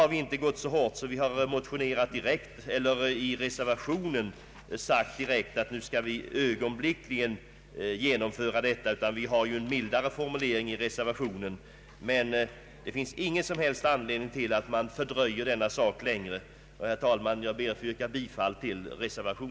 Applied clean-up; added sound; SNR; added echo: none; none; none; none.